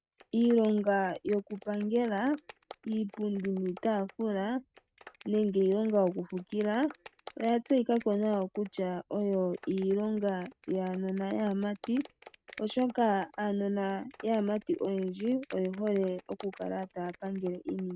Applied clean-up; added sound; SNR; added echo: neural mask model RNNoise.